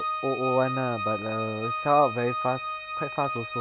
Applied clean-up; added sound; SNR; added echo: none; Organ; 4 dB; none.